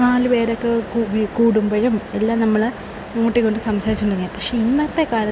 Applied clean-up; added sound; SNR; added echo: none; none; none; none.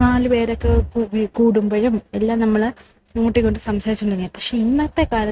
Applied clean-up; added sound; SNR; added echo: neural mask model RNNoise.